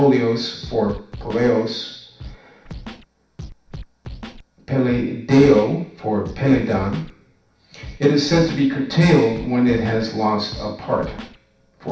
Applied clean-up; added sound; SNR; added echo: none; Scratching (performance technique); 17 dB; reverberation time 0.7 s.